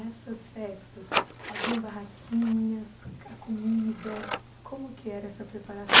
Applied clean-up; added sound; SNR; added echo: none; Scissors; -3 dB; none.